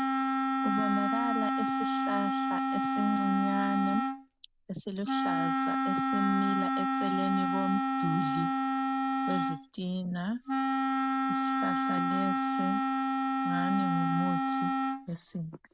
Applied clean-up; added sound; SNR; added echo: none; Wind instrument, woodwind instrument; -5 dB; none.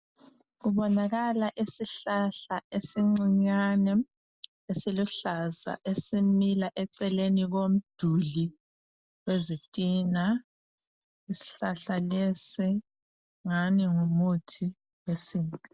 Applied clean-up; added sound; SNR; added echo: none; none; none; none.